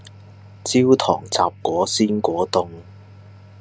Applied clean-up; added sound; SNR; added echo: none; none; none; none.